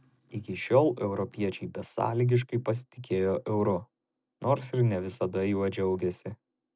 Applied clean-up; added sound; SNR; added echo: none; none; none; none.